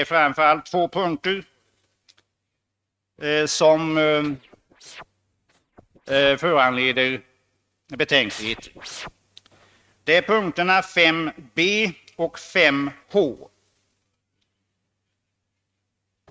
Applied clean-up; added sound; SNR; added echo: neural mask model RNNoise.